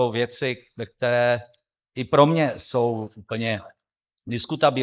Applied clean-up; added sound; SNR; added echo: neural mask model Resemble Enhance denoiser.